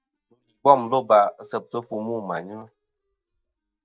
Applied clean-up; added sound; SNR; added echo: neural mask model DeepFilterNet 3.